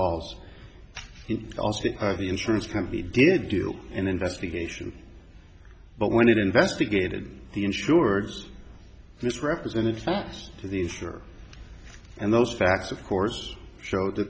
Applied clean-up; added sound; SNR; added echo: none; none; none; none.